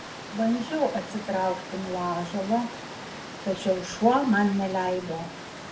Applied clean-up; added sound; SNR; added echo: none; Water; 12 dB; reverberation time 0.5 s.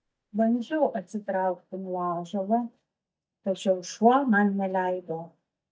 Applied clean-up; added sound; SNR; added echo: neural mask model DeepFilterNet 3.